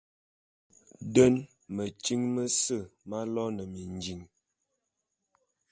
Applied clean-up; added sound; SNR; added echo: none; none; none; none.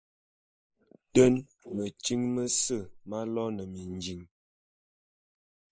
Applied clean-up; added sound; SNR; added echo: neural mask model Resemble Enhance denoiser.